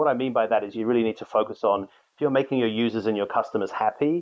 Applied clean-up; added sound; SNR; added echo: neural mask model Resemble Enhance denoiser.